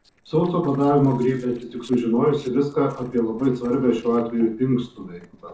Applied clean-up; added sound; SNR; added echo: neural separator model SepFormer DNS4.